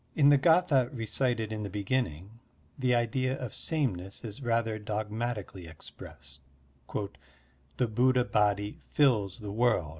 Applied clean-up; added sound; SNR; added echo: none; none; none; none.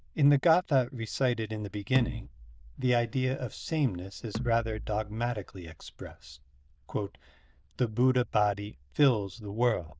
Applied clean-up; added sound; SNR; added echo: neural diffusion model UNIVERSE++.